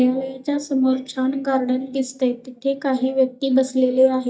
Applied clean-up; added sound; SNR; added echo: neural mask model DeepFilterNet 3.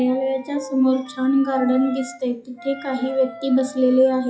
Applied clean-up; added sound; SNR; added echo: classical method WPE with log-MMSE.